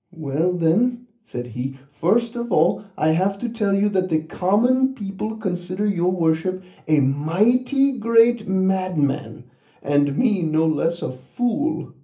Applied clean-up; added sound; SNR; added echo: none; none; none; reverberation time 0.3 s.